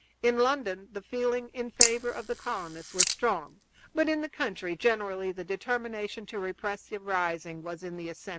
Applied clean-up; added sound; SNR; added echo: neural mask model Resemble Enhance denoiser.